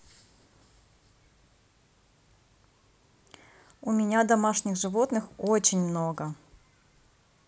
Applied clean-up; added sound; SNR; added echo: none; none; none; none.